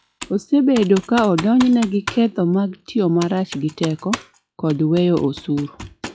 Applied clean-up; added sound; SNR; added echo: classical method log-MMSE.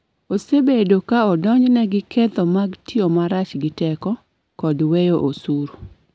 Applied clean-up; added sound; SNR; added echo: none; none; none; none.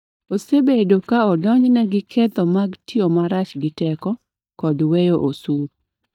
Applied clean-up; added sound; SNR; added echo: neural mask model DeepFilterNet 3.